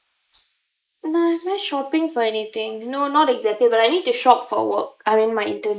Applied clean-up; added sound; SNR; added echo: neural mask model Resemble Enhance denoiser.